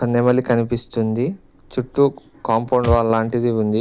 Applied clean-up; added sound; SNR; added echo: none; Thump, thud; 13 dB; none.